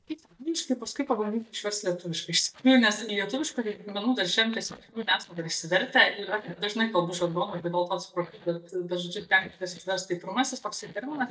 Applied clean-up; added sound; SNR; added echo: neural mask model DeepFilterNet 3.